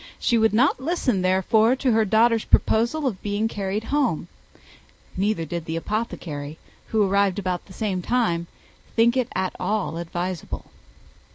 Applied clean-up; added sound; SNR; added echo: none; none; none; none.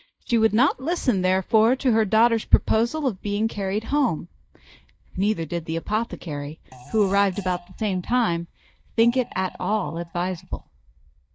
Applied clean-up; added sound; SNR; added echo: neural mask model DeepFilterNet 3.